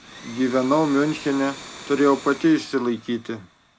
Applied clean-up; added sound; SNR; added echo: none; Domestic sounds, home sounds; 18 dB; none.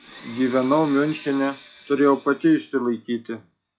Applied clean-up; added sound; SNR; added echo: classical method log-MMSE.